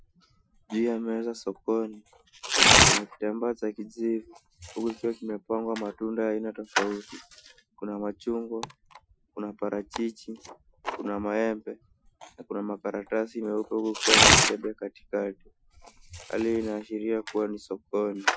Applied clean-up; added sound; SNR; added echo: classical method Wiener filter.